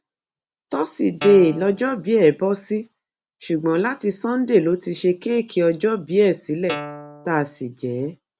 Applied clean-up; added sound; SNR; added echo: none; Guitar; 12 dB; none.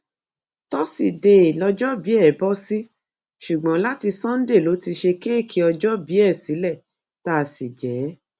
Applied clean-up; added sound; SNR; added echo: none; none; none; none.